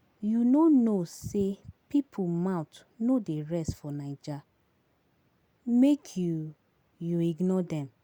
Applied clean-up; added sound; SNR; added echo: none; none; none; none.